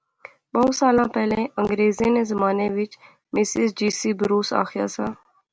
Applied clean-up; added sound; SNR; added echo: none; none; none; none.